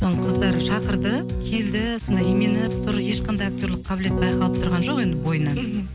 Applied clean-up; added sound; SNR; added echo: none; Electric guitar / Strum; 1 dB; none.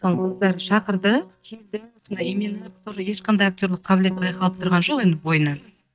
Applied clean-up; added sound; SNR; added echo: neural mask model DeepFilterNet 3.